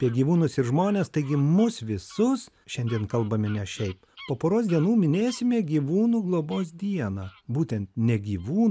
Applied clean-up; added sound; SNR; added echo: none; none; none; none.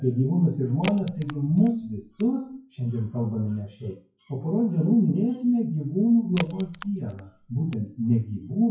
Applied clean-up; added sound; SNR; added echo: classical method WPE with log-MMSE.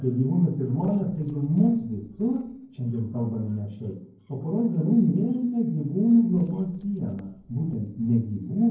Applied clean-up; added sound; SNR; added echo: neural separator model SepFormer DNS4.